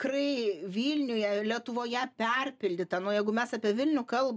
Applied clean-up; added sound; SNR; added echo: none; none; none; none.